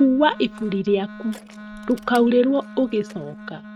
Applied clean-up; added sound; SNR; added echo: neural mask model RNNoise.